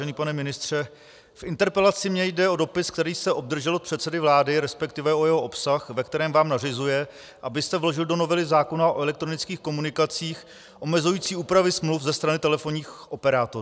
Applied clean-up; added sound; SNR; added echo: none; none; none; none.